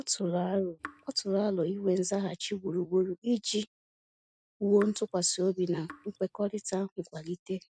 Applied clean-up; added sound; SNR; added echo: neural mask model RNNoise.